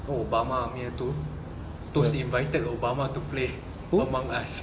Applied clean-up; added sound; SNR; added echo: none; none; none; none.